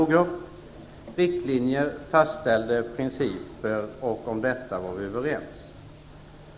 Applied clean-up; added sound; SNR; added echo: none; none; none; none.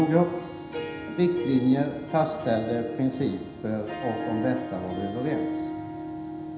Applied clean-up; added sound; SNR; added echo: none; Harp; 8 dB; reverberation time 0.9 s.